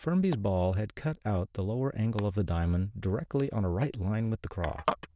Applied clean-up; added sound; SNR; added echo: neural diffusion model UNIVERSE++.